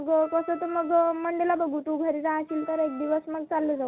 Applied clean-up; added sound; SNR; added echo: none; Wind instrument, woodwind instrument; 20 dB; none.